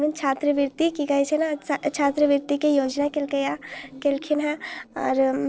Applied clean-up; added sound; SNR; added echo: neural separator model SepFormer DNS4.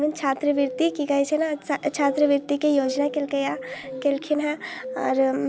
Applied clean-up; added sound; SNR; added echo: none; Bird vocalization, bird call, bird song; 14 dB; none.